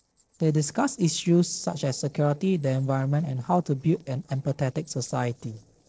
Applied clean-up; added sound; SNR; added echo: neural separator model SepFormer DNS4.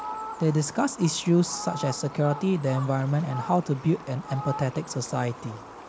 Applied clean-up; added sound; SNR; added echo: none; Fowl; 12 dB; none.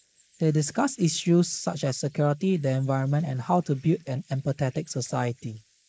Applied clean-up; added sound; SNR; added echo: neural mask model Resemble Enhance denoiser.